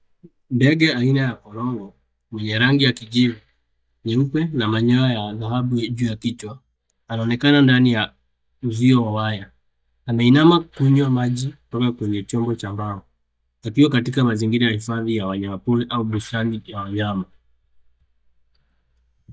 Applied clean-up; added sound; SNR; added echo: neural mask model DeepFilterNet 3.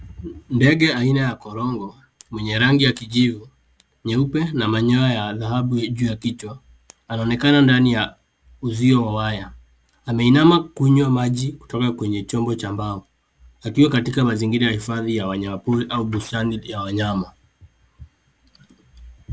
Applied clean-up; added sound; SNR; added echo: none; none; none; none.